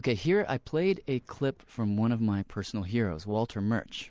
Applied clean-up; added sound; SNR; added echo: none; none; none; none.